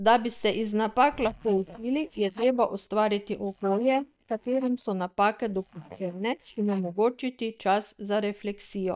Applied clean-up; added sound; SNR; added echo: neural mask model DeepFilterNet 3.